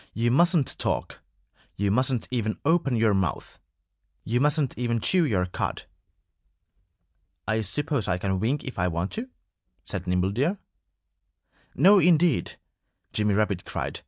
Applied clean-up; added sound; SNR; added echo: none; none; none; none.